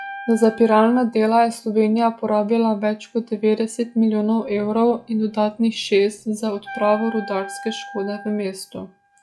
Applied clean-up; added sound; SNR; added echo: classical method log-MMSE.